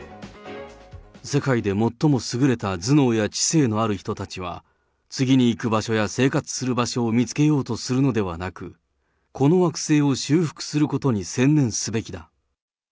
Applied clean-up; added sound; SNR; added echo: none; none; none; none.